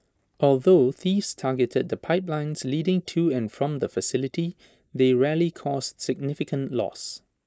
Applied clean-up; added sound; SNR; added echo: neural mask model Resemble Enhance denoiser.